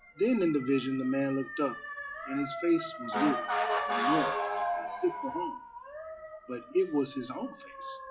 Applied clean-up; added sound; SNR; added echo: classical method WPE with log-MMSE.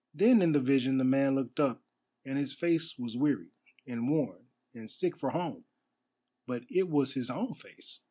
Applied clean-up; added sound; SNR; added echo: none; none; none; none.